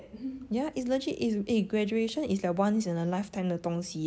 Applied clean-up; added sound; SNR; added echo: none; none; none; none.